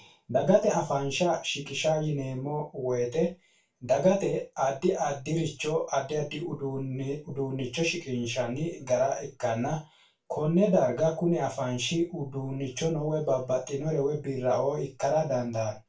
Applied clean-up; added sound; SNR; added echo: none; none; none; reverberation time 0.2 s.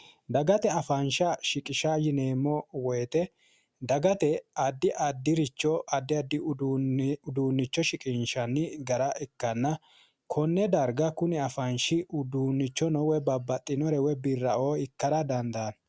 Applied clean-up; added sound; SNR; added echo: none; none; none; none.